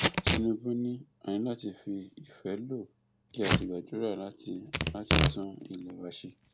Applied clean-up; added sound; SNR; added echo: none; Packing tape, duct tape / Tearing; -4 dB; none.